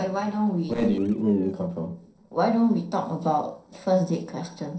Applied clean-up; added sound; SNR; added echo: neural separator model SepFormer DNS4.